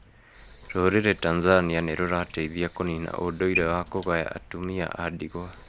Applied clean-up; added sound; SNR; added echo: none; Sink (filling or washing) / Water tap, faucet; 15 dB; none.